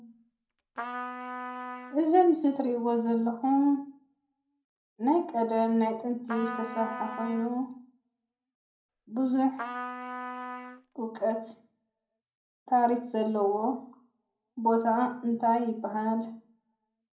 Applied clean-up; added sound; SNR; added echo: none; Trumpet; 10 dB; reverberation time 0.6 s.